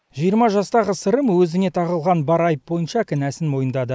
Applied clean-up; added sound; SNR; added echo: none; none; none; none.